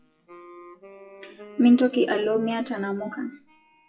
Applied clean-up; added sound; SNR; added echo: classical method WPE with log-MMSE.